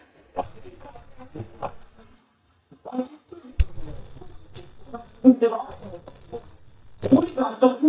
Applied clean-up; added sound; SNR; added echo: neural mask model DeepFilterNet 3.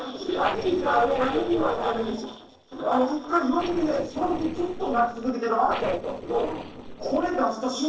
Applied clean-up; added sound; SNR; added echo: neural separator model SepFormer DNS4.